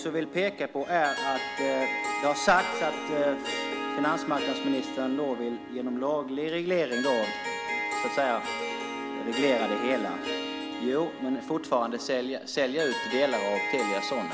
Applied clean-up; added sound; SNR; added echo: none; Harp; 5 dB; none.